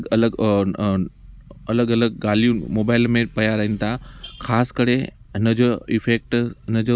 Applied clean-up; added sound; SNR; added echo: none; none; none; none.